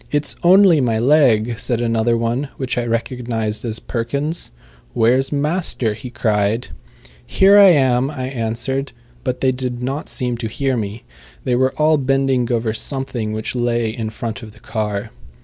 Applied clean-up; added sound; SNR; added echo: none; none; none; none.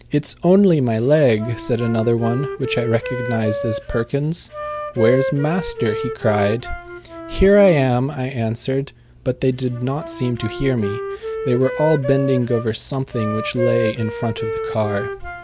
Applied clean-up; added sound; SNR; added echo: none; Wind instrument, woodwind instrument; 8 dB; none.